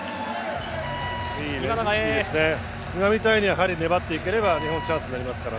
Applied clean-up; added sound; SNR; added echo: none; Wind instrument, woodwind instrument; 12 dB; none.